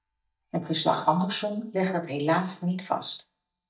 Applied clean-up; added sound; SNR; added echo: neural mask model DeepFilterNet 3.